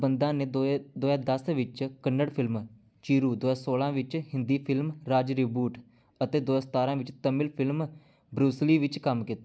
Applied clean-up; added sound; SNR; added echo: none; none; none; none.